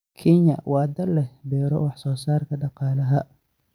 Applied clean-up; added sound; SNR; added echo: none; none; none; none.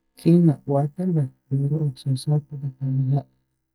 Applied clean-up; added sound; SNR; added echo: neural mask model DeepFilterNet 3.